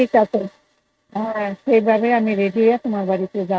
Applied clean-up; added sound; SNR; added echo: neural mask model RNNoise.